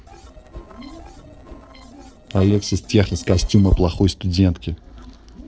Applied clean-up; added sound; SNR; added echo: neural separator model SepFormer DNS4.